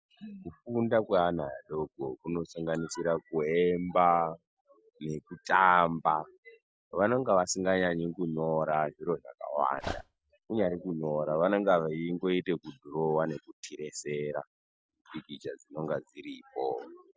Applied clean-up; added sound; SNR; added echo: none; Dog; 12 dB; none.